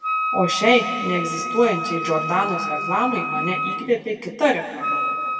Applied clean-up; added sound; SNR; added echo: none; Wind instrument, woodwind instrument; 3 dB; reverberation time 2.1 s.